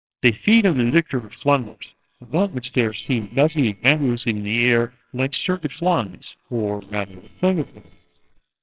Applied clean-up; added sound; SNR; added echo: neural separator model SepFormer WHAMR!.